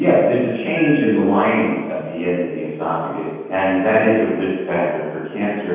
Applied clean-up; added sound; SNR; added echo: none; Piano; 20 dB; reverberation time 1.2 s.